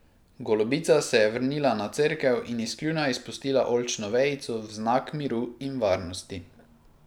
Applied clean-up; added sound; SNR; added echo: none; none; none; none.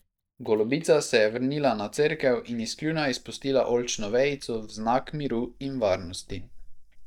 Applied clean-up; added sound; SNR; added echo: neural mask model DeepFilterNet 3.